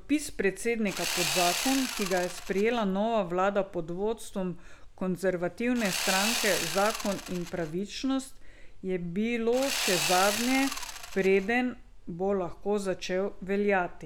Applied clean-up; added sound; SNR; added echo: none; Sawing; 4 dB; none.